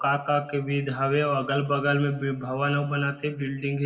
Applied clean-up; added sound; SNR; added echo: none; none; none; reverberation time 1.4 s.